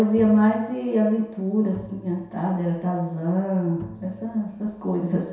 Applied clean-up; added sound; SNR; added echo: none; Bowed string instrument; 20 dB; reverberation time 0.7 s.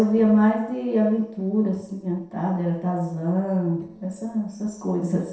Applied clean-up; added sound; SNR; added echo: neural separator model SepFormer DNS4.